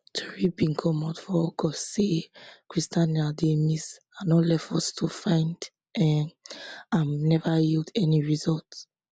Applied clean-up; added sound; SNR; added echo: none; none; none; none.